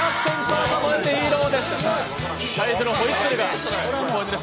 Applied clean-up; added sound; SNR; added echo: none; none; none; none.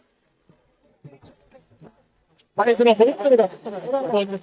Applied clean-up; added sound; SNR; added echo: neural mask model DeepFilterNet 3.